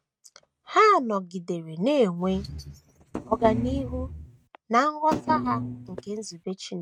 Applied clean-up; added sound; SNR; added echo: neural mask model RNNoise.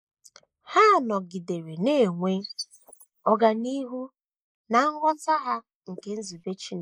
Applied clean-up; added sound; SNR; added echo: neural mask model Resemble Enhance denoiser.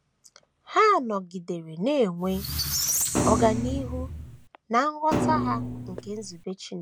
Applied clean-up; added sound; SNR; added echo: none; Squeak + Thump, thud; 1 dB; none.